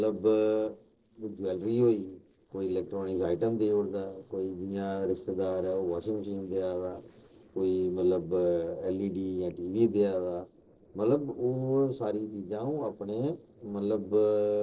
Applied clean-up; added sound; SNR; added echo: neural separator model SepFormer DNS4.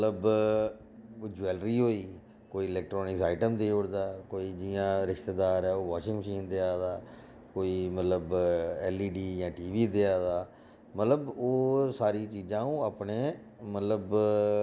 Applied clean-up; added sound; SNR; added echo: none; none; none; none.